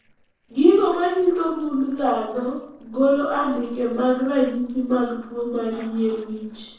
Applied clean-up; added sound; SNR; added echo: neural separator model SepFormer DNS4.